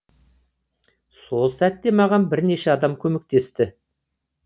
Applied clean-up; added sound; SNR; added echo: none; none; none; none.